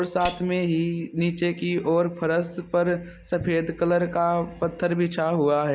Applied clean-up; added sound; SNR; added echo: none; Tambourine; 2 dB; none.